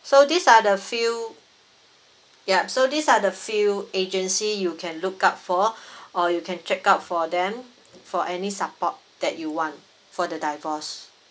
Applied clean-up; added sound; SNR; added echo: none; none; none; none.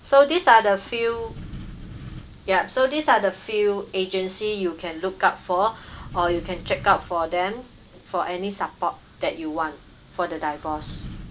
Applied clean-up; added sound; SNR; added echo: none; Wind; 18 dB; none.